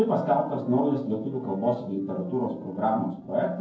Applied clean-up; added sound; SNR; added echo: neural separator model SepFormer DNS4.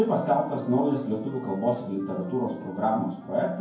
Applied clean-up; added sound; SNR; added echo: none; Wind instrument, woodwind instrument; 19 dB; reverberation time 0.9 s.